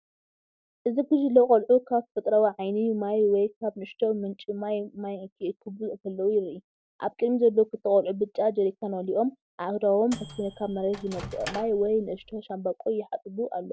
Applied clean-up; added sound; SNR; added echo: none; Microwave oven; 15 dB; none.